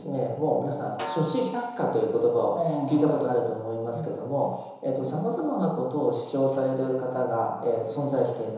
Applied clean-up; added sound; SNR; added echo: none; Snare drum; 14 dB; reverberation time 1.0 s.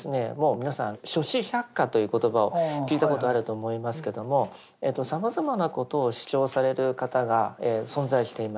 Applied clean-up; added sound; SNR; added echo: none; none; none; none.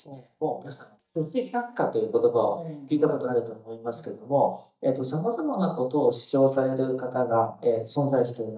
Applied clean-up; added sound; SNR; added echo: neural mask model DeepFilterNet 3.